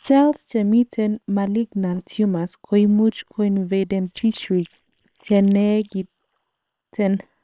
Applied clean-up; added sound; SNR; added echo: neural separator model SepFormer WHAM!.